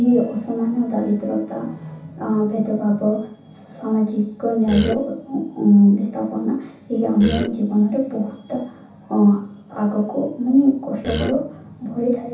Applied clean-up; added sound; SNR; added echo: none; Burping, eructation; 4 dB; reverberation time 0.7 s.